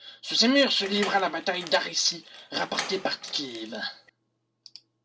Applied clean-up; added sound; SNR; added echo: none; Door; 13 dB; none.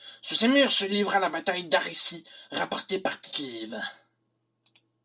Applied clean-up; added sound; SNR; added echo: none; none; none; none.